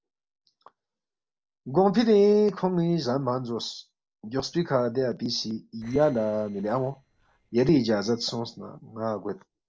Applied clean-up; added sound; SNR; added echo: neural separator model SepFormer DNS4.